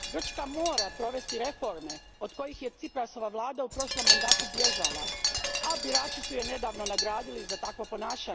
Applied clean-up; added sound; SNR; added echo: none; Wind chime; -3 dB; none.